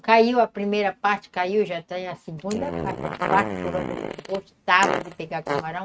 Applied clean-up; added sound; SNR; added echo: neural mask model RNNoise.